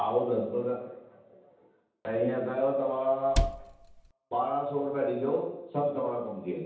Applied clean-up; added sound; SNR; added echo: none; Cupboard open or close; 0 dB; reverberation time 0.9 s.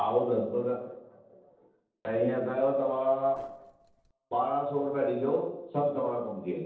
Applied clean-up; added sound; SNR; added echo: neural separator model SepFormer DNS4.